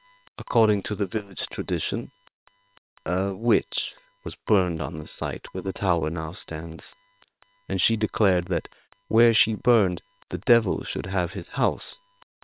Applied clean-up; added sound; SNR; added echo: neural separator model SepFormer WHAM!.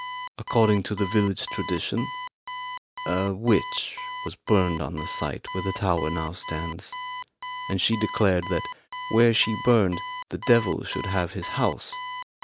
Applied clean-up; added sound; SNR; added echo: none; Alarm; 10 dB; none.